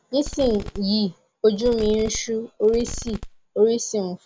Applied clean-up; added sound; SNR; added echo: none; Fireworks; 13 dB; none.